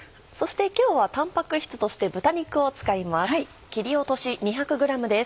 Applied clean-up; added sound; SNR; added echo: none; none; none; none.